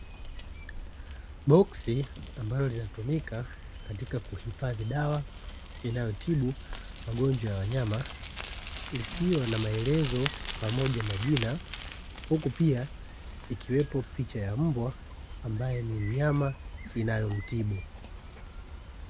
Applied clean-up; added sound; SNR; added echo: none; Bicycle; 10 dB; none.